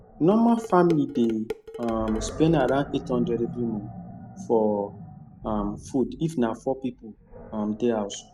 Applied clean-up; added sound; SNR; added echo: none; Dishes, pots, and pans + Animal; 13 dB; none.